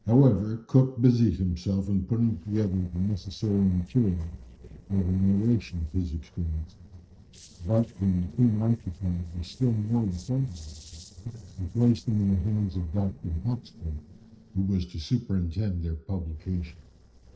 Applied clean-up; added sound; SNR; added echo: neural separator model SepFormer DNS4.